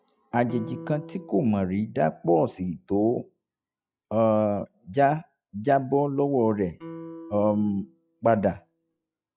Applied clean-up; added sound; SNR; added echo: classical method log-MMSE.